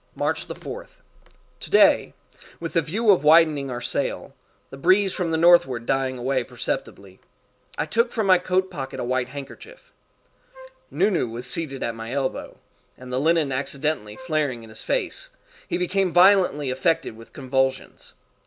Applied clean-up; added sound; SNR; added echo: none; Wind instrument, woodwind instrument; 19 dB; none.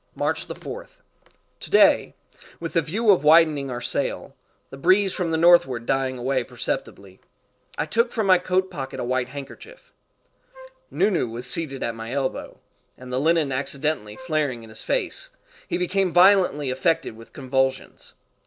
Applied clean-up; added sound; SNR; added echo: neural separator model SepFormer DNS4.